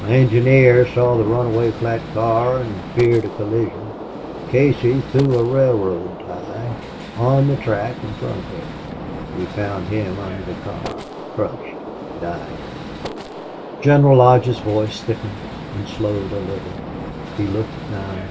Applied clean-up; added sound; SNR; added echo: none; Gunshot, gunfire; 11 dB; none.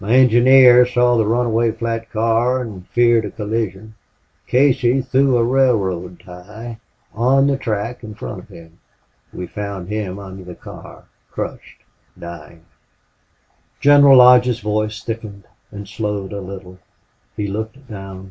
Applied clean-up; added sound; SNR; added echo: none; none; none; none.